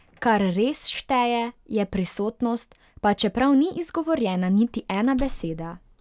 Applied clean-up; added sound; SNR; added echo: none; Slam; 19 dB; none.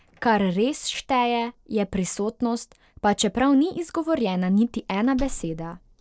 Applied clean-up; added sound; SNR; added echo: neural separator model SepFormer DNS4.